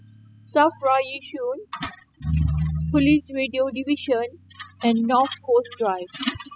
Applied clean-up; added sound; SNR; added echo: classical method spectral subtraction.